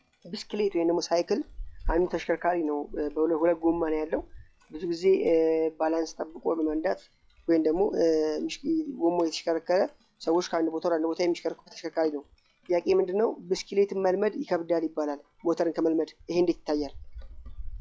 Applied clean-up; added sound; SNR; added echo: classical method log-MMSE.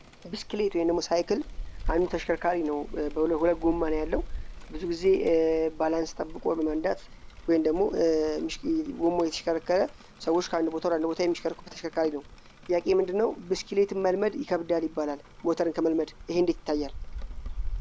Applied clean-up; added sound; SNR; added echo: none; Rain; 12 dB; none.